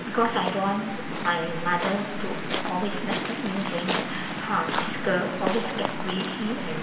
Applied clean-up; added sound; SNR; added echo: none; Waves, surf; 3 dB; reverberation time 0.9 s.